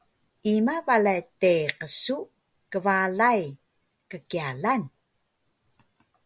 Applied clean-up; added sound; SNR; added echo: none; none; none; none.